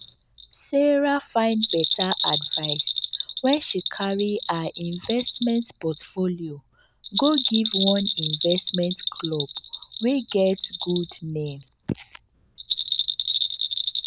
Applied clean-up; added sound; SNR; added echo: none; Bell; 3 dB; none.